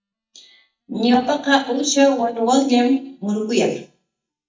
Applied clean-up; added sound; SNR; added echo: neural mask model DeepFilterNet 3.